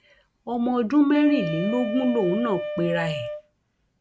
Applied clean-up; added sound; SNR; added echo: none; Wind instrument, woodwind instrument; 7 dB; none.